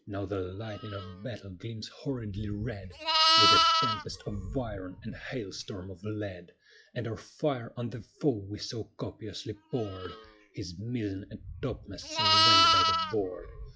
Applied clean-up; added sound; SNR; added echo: classical method log-MMSE.